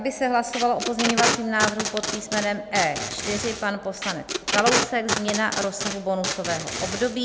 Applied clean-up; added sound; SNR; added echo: none; Packing tape, duct tape; 2 dB; none.